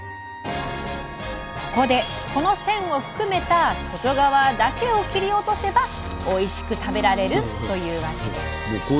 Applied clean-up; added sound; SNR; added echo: none; Wind instrument, woodwind instrument; 18 dB; none.